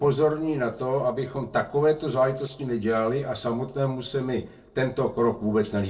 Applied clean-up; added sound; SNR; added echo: neural separator model SepFormer DNS4.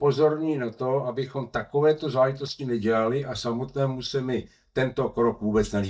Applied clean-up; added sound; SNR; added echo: neural mask model DeepFilterNet 3.